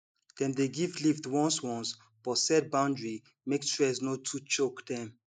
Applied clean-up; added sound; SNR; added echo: neural mask model Resemble Enhance denoiser.